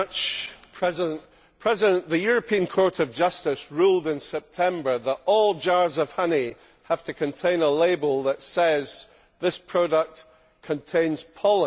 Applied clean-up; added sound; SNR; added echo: none; none; none; none.